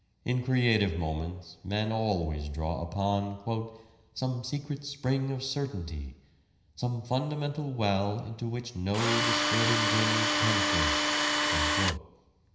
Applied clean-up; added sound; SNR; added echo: none; Tools; -4 dB; reverberation time 0.9 s.